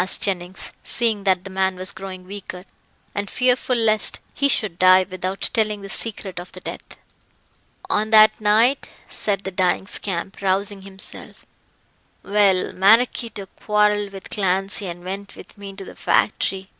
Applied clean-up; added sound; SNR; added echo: none; none; none; none.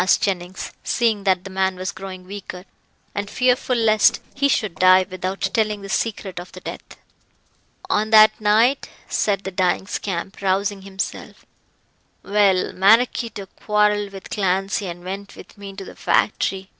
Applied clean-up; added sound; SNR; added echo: neural separator model SepFormer DNS4.